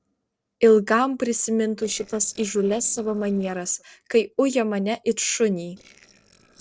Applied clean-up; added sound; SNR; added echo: neural separator model SepFormer DNS4.